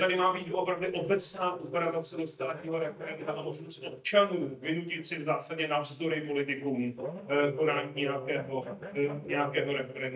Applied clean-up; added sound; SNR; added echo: neural mask model DeepFilterNet 3.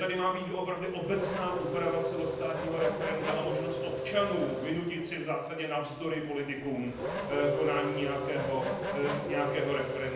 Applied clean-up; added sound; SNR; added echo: none; Race car, auto racing / Accelerating, revving, vroom; 4 dB; reverberation time 0.9 s.